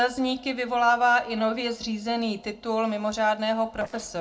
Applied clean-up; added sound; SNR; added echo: neural separator model SepFormer DNS4.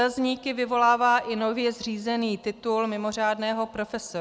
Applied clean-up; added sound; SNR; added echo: none; none; none; none.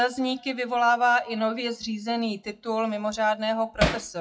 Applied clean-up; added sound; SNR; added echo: classical method WPE with log-MMSE.